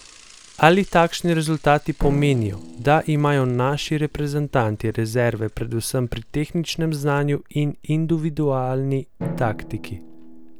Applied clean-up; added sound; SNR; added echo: none; Drum + Mechanisms / Bicycle; 16 dB; none.